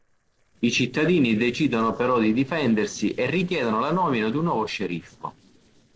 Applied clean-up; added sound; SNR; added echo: neural separator model SepFormer DNS4.